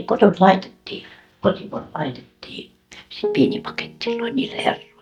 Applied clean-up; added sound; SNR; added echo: neural mask model DeepFilterNet 3.